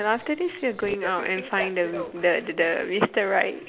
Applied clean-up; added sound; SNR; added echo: none; none; none; none.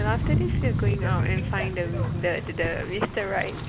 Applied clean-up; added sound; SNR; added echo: none; Rain; -3 dB; none.